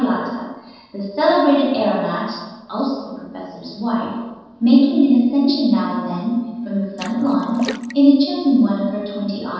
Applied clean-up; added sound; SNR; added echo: neural separator model SepFormer DNS4.